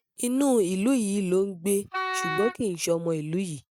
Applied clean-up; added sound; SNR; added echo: neural mask model RNNoise.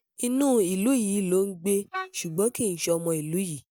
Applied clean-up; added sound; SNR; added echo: neural mask model DeepFilterNet 3.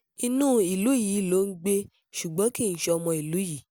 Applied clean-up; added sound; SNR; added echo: none; none; none; none.